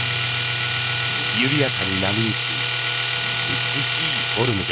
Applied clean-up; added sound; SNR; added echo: neural mask model RNNoise.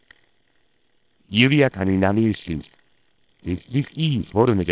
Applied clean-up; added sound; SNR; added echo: neural separator model SepFormer WHAM!.